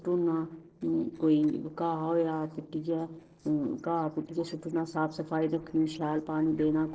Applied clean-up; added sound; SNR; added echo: neural separator model SepFormer DNS4.